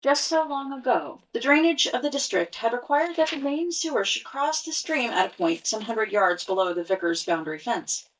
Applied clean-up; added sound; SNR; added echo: neural mask model DeepFilterNet 3.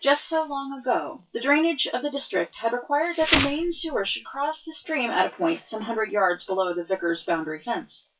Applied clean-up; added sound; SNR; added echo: classical method WPE with log-MMSE.